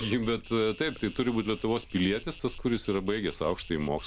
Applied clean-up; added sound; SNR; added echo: none; Insect; 16 dB; none.